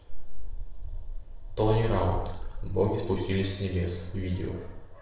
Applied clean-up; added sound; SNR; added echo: none; none; none; reverberation time 0.8 s.